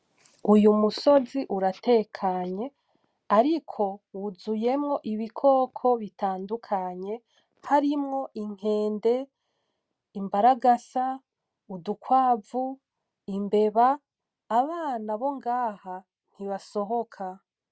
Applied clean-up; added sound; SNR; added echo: none; none; none; none.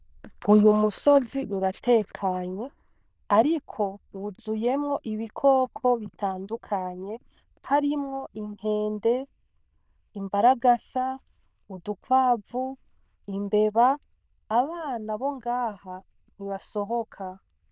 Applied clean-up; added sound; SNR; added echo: neural diffusion model UNIVERSE++.